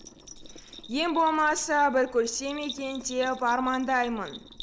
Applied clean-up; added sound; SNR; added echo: none; Boiling + Bell; 17 dB; none.